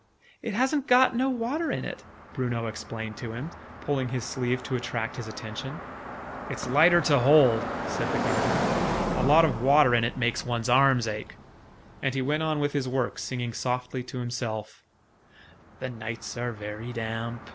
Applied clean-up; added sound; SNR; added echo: none; Car passing by; 8 dB; none.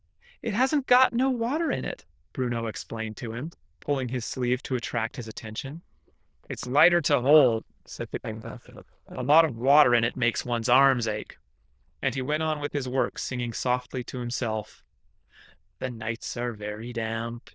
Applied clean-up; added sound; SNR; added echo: neural diffusion model UNIVERSE++.